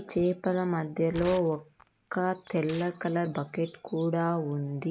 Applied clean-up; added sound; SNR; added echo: none; Tearing; 20 dB; none.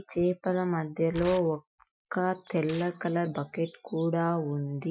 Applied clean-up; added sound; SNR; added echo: classical method Wiener filter.